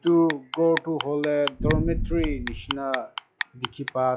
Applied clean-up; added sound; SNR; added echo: classical method log-MMSE.